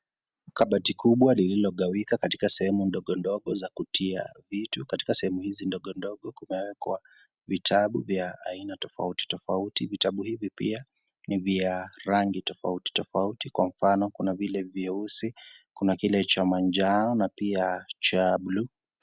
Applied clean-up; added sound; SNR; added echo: none; none; none; none.